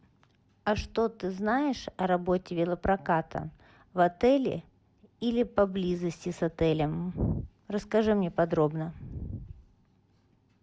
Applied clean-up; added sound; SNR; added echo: none; none; none; none.